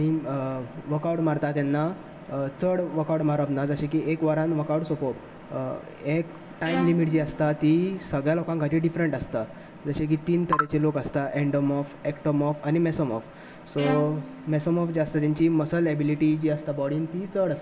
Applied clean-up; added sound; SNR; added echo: none; Bowed string instrument; 13 dB; reverberation time 0.2 s.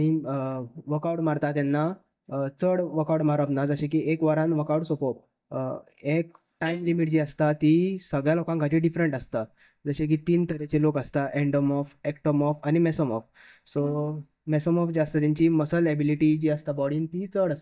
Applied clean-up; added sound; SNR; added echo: neural mask model DeepFilterNet 3.